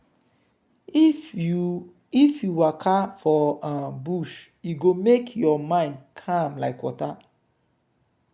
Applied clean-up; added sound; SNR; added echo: none; none; none; none.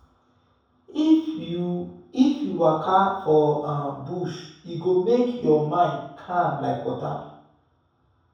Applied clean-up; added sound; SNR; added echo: none; none; none; reverberation time 0.7 s.